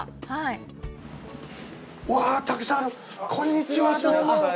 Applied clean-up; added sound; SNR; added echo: none; none; none; none.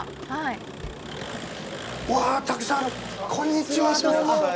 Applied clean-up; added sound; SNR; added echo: none; Engine; 12 dB; none.